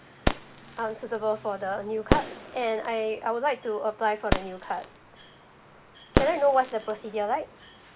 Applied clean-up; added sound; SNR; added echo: none; Fireworks; 3 dB; none.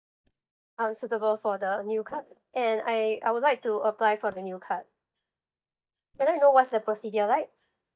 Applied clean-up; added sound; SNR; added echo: neural mask model DeepFilterNet 3.